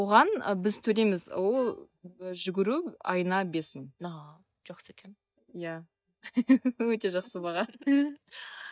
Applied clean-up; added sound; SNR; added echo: neural mask model DeepFilterNet 3.